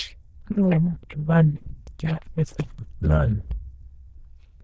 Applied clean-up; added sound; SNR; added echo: neural diffusion model UNIVERSE++.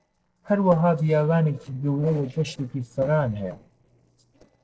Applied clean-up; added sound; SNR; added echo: neural separator model SepFormer DNS4.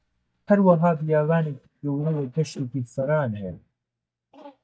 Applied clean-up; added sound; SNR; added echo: neural mask model DeepFilterNet 3.